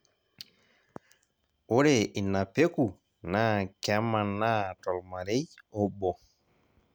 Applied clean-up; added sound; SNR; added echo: none; none; none; none.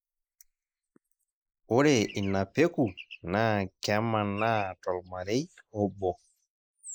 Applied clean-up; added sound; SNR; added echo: neural mask model Resemble Enhance denoiser.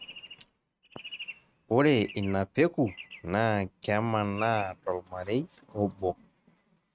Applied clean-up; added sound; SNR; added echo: neural mask model RNNoise.